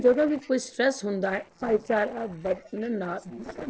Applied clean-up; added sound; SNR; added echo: neural separator model SepFormer DNS4.